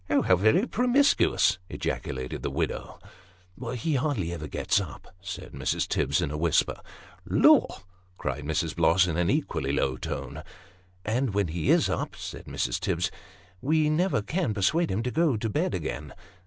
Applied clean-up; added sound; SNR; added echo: none; none; none; none.